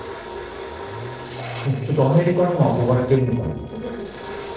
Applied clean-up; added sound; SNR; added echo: neural separator model SepFormer DNS4.